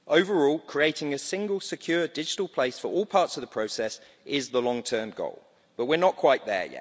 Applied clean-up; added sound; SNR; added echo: none; none; none; none.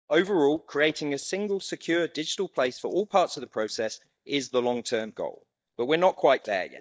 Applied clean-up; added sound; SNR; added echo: neural mask model DeepFilterNet 3.